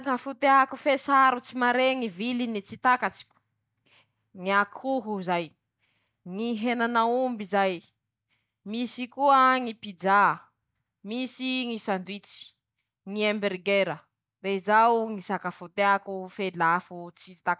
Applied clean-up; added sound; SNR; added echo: none; none; none; none.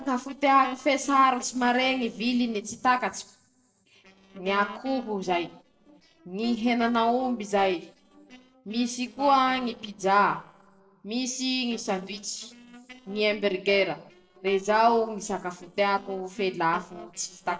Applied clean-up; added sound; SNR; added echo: neural separator model SepFormer DNS4.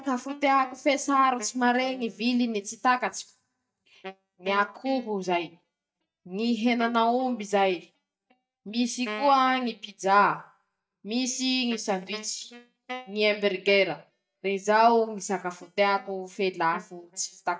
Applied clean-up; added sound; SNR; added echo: neural mask model DeepFilterNet 3.